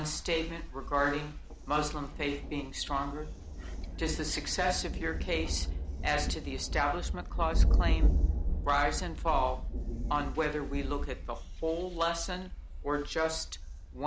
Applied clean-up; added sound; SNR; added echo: none; Thunder; -1 dB; none.